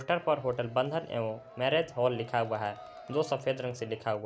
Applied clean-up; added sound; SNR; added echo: none; Crowd; 19 dB; none.